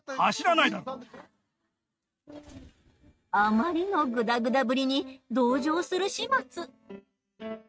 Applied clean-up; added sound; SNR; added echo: neural mask model RNNoise.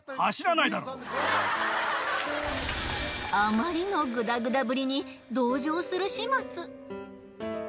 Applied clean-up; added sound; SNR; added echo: none; none; none; none.